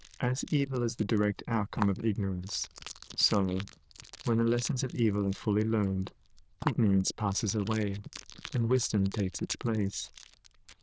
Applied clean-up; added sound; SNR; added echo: neural diffusion model UNIVERSE++.